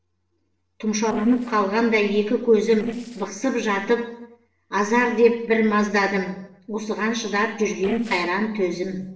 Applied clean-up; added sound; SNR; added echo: neural separator model SepFormer DNS4.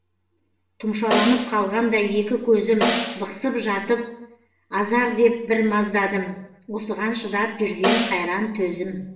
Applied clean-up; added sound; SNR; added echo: none; Snare drum; 3 dB; reverberation time 0.8 s.